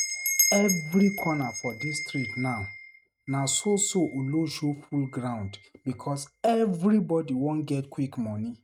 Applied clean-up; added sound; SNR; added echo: neural mask model RNNoise.